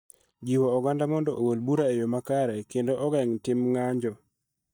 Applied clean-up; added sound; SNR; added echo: neural mask model DeepFilterNet 3.